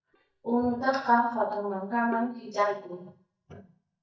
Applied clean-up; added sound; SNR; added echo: neural mask model DeepFilterNet 3.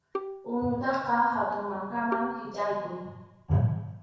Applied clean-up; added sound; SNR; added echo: none; Bowed string instrument; 13 dB; reverberation time 1.1 s.